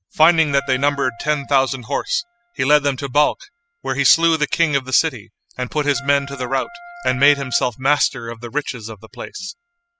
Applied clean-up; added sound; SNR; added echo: classical method spectral subtraction.